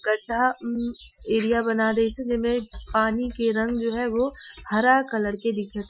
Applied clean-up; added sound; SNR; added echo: classical method Wiener filter.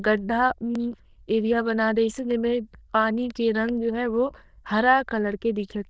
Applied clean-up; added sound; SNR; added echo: neural diffusion model UNIVERSE++.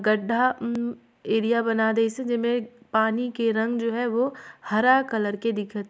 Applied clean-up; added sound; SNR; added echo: none; none; none; none.